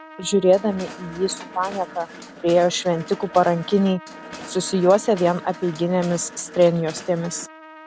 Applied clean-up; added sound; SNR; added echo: none; Mechanisms + Trumpet; 17 dB; none.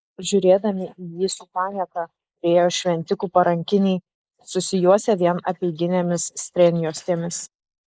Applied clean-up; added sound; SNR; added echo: neural mask model Resemble Enhance denoiser.